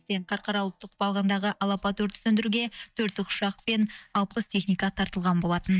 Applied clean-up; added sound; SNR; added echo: neural mask model DeepFilterNet 3.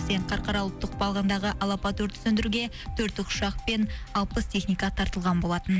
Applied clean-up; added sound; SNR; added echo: none; Acoustic guitar / Strum; 16 dB; none.